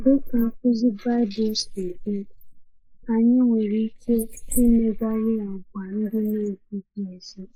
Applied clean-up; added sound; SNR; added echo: neural mask model Resemble Enhance denoiser.